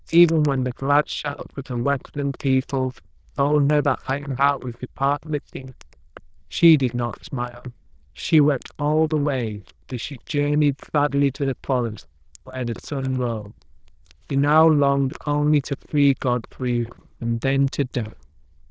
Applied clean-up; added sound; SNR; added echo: neural diffusion model UNIVERSE++.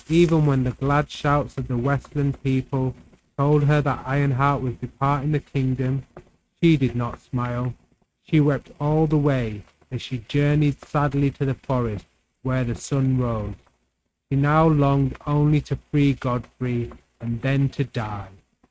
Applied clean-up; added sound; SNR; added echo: neural mask model RNNoise.